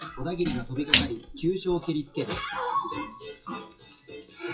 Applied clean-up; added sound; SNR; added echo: classical method WPE with log-MMSE.